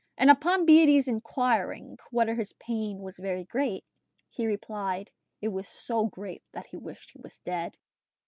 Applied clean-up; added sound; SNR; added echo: none; none; none; none.